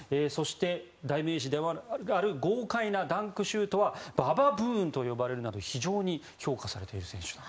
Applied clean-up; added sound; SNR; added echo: none; none; none; none.